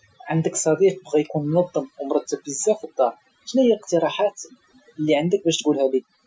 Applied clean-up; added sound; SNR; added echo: classical method Wiener filter.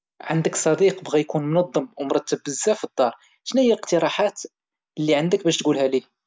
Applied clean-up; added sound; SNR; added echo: none; none; none; none.